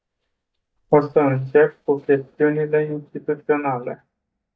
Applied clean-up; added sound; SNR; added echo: neural mask model DeepFilterNet 3.